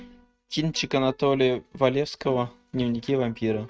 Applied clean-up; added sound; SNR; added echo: neural mask model RNNoise.